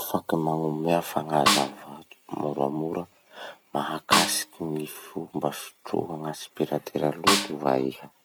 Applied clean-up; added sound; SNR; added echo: none; Snare drum; -3 dB; none.